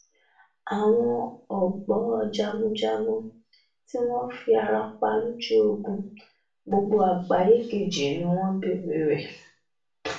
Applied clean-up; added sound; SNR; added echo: none; none; none; reverberation time 0.3 s.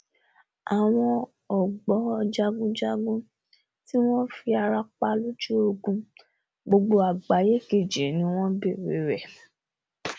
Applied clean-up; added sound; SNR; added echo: none; none; none; none.